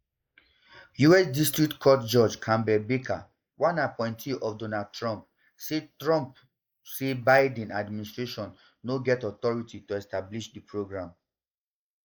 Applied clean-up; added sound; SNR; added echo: neural mask model Resemble Enhance denoiser.